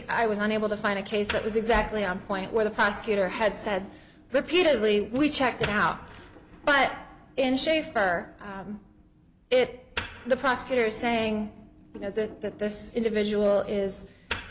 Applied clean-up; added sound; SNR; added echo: none; Wood; 17 dB; none.